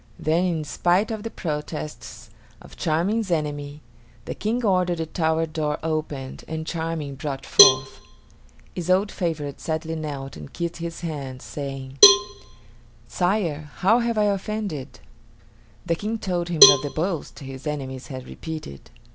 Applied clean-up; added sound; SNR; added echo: none; Cowbell; -2 dB; none.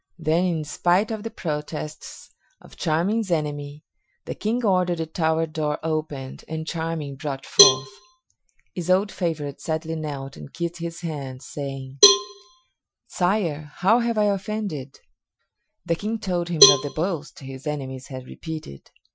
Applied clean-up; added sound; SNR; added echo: classical method Wiener filter.